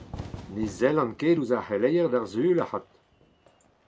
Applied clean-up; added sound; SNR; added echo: none; Fire / Fireworks; 18 dB; none.